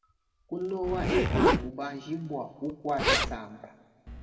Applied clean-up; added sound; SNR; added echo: none; Zipper (clothing); -3 dB; reverberation time 1.8 s.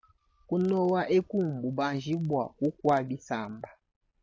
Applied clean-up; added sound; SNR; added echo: none; none; none; none.